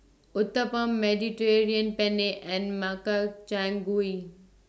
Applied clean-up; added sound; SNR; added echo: none; none; none; none.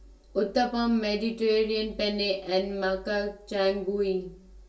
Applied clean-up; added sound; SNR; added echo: none; none; none; reverberation time 0.1 s.